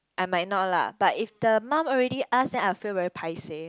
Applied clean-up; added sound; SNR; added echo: none; none; none; none.